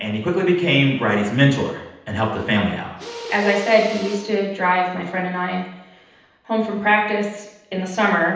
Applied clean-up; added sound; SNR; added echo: none; Mechanisms; 15 dB; reverberation time 0.9 s.